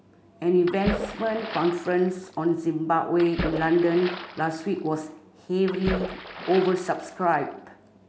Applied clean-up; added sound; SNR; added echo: none; Splash, splatter; 10 dB; none.